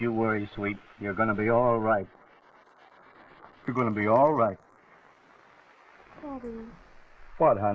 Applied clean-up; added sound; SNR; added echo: neural mask model Resemble Enhance denoiser.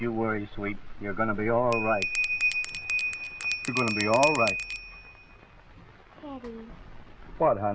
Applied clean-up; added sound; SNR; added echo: none; Bell; 3 dB; none.